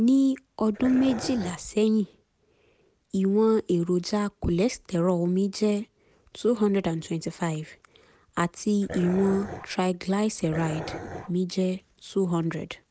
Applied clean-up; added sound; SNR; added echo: none; Dog; 10 dB; none.